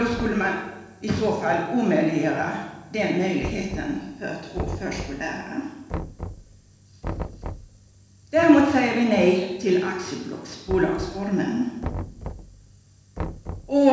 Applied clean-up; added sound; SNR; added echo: none; Knock; 13 dB; reverberation time 1.1 s.